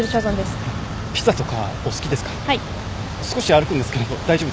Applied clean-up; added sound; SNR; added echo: none; none; none; none.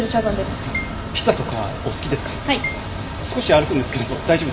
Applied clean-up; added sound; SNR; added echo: none; Marimba, xylophone; 15 dB; reverberation time 2.0 s.